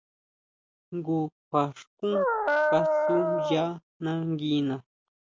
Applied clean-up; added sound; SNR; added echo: none; Dog; -5 dB; none.